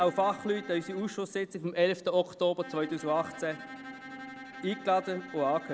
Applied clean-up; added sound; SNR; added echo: none; Bowed string instrument; 15 dB; none.